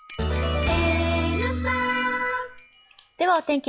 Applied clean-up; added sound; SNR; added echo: classical method log-MMSE.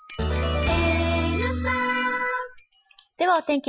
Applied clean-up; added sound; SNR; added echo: classical method Wiener filter.